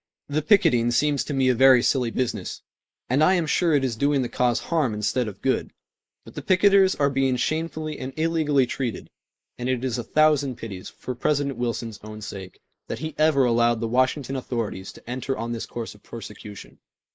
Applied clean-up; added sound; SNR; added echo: neural mask model Resemble Enhance denoiser.